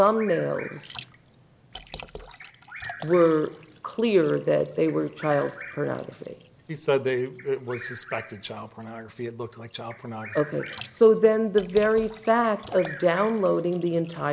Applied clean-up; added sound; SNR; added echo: none; Liquid + Bird vocalization, bird call, bird song; 18 dB; none.